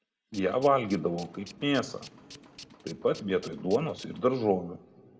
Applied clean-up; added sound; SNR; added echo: none; Tools; 20 dB; reverberation time 1.0 s.